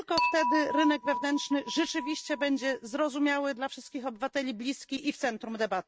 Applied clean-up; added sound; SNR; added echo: neural mask model RNNoise.